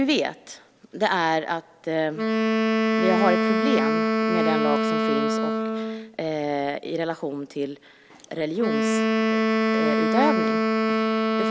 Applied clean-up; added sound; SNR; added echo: none; Wind instrument, woodwind instrument; -3 dB; none.